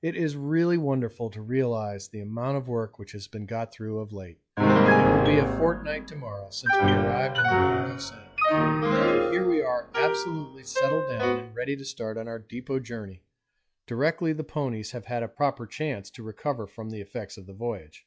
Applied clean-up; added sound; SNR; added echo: classical method log-MMSE.